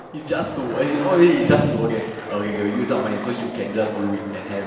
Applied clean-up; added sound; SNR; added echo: none; Skateboard; 12 dB; reverberation time 1.3 s.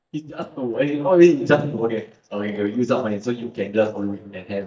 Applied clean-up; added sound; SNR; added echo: neural mask model DeepFilterNet 3.